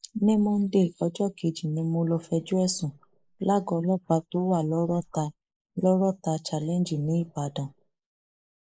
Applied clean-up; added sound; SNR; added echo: neural mask model Resemble Enhance denoiser.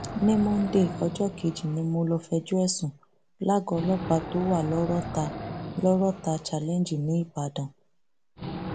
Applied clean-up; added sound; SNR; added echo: none; Wild animals; 11 dB; none.